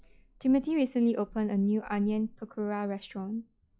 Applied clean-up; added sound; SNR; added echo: classical method log-MMSE.